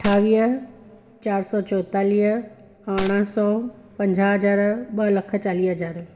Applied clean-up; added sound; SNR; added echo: none; Gunshot, gunfire; 18 dB; reverberation time 1.6 s.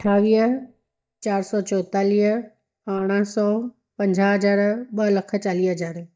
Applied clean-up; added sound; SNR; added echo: neural mask model DeepFilterNet 3.